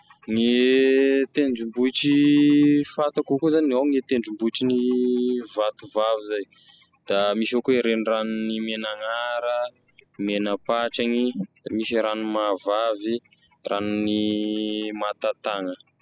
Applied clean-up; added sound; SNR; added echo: classical method spectral subtraction.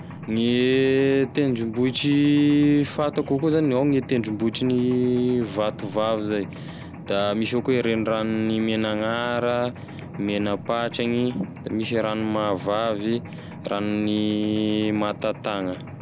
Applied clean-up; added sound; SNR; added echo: none; Mechanisms; 14 dB; none.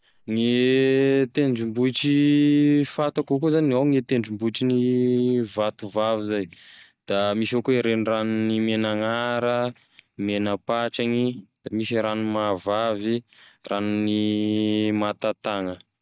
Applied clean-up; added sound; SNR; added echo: neural mask model DeepFilterNet 3.